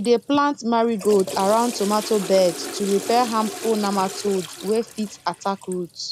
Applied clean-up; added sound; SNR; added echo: none; Toilet flush / Water; 13 dB; none.